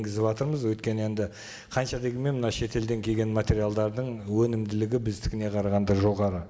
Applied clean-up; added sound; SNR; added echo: none; none; none; reverberation time 0.4 s.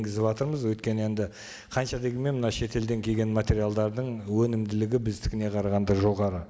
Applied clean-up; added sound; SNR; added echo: none; none; none; none.